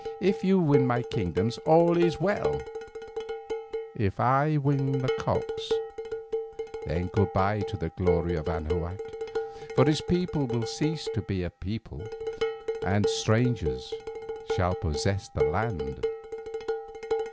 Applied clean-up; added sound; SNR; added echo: none; Dishes, pots, and pans; 4 dB; none.